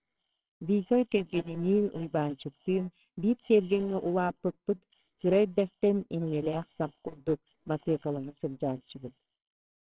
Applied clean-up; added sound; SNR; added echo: neural separator model SepFormer WHAMR!.